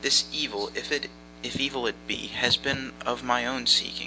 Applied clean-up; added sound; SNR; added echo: none; Car; 17 dB; none.